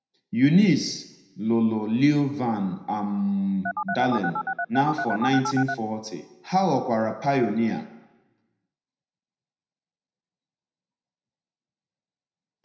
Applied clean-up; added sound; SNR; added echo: none; Telephone; 3 dB; reverberation time 0.8 s.